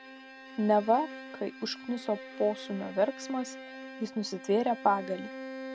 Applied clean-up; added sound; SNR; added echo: none; Bowed string instrument; 13 dB; none.